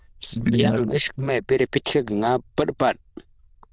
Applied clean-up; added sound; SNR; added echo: neural diffusion model UNIVERSE++.